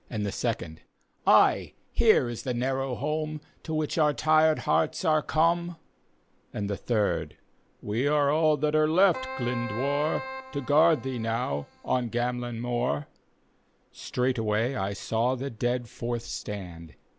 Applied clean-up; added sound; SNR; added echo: none; Keyboard (musical); 11 dB; none.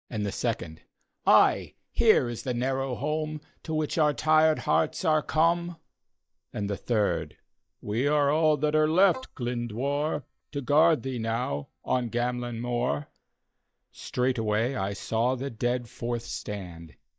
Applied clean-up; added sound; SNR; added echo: neural mask model DeepFilterNet 3.